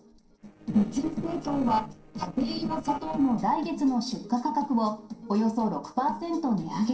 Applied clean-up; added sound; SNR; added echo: neural separator model SepFormer DNS4.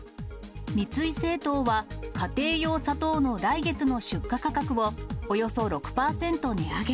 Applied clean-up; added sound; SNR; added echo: none; none; none; none.